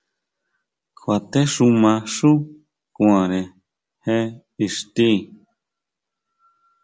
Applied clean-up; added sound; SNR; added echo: none; none; none; none.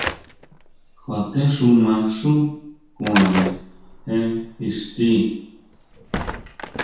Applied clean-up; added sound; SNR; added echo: none; Slam / Wood; 10 dB; reverberation time 0.6 s.